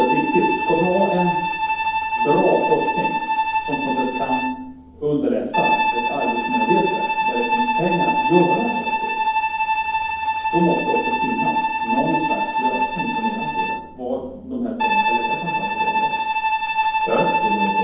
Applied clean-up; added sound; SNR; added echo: none; Bowed string instrument; -2 dB; reverberation time 0.9 s.